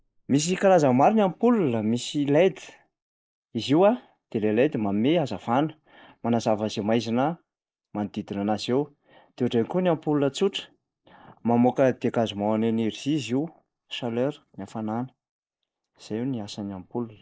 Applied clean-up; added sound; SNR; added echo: neural mask model Resemble Enhance denoiser.